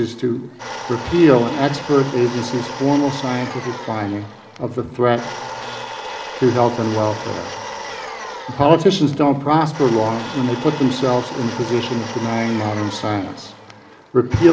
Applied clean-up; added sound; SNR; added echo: none; Domestic sounds, home sounds; 12 dB; reverberation time 2.7 s.